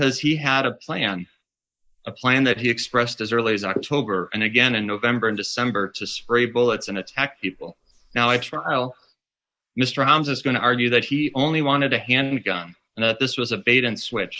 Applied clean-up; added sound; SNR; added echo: neural mask model Resemble Enhance denoiser.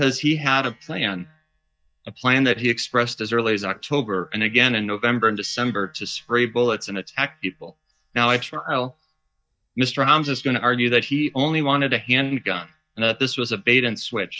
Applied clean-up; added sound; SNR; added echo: neural mask model DeepFilterNet 3.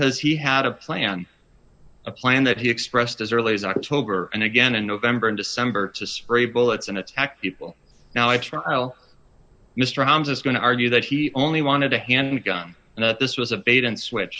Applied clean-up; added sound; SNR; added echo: none; none; none; none.